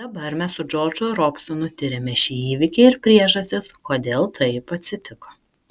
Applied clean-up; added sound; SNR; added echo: none; none; none; none.